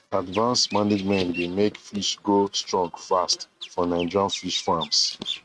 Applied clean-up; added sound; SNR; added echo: neural mask model RNNoise.